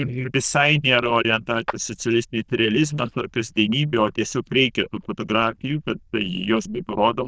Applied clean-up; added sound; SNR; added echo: neural diffusion model UNIVERSE++.